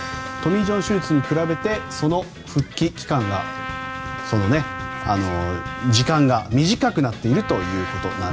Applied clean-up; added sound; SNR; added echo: none; Trumpet; 10 dB; none.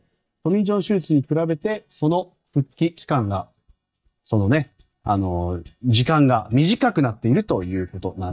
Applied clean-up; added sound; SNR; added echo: neural mask model DeepFilterNet 3.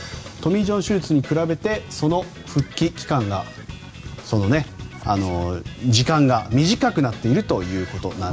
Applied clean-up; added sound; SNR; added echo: none; none; none; none.